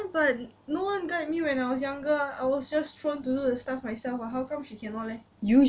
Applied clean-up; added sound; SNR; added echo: none; none; none; none.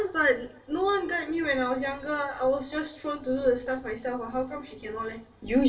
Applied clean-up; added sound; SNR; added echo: none; none; none; reverberation time 0.8 s.